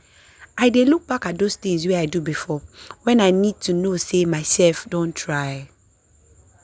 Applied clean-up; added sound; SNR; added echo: none; none; none; none.